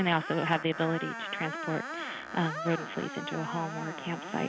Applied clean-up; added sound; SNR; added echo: none; Screech; 7 dB; none.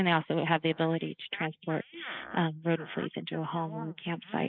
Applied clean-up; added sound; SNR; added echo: neural mask model Resemble Enhance denoiser.